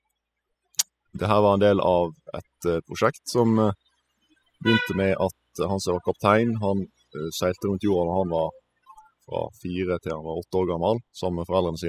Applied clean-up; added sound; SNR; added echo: classical method spectral subtraction.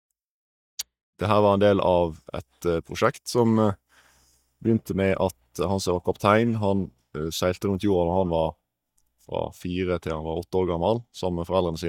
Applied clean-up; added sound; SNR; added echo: neural mask model DeepFilterNet 3.